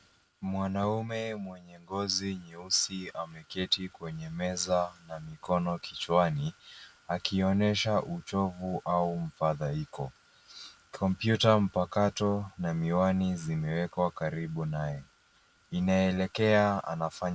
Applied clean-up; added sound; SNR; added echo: none; none; none; none.